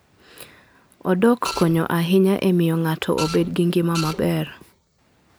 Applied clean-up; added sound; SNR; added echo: none; Printer; 10 dB; none.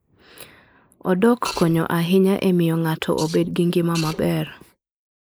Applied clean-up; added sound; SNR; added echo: neural mask model Resemble Enhance denoiser.